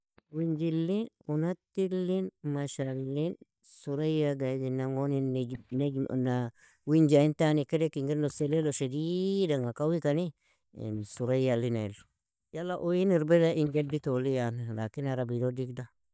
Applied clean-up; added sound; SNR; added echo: neural mask model DeepFilterNet 3.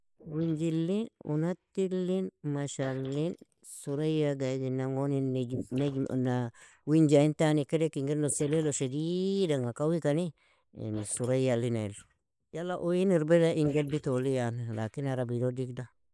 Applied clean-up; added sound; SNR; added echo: neural mask model Resemble Enhance denoiser.